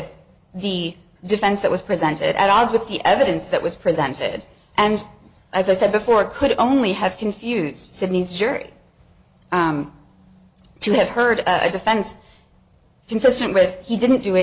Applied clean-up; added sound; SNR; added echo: none; none; none; none.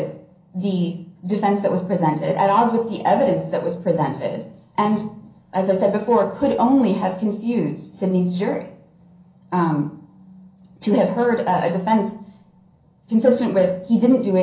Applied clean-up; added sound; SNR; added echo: none; none; none; reverberation time 0.6 s.